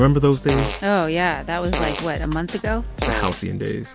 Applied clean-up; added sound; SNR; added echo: none; Fart; 8 dB; none.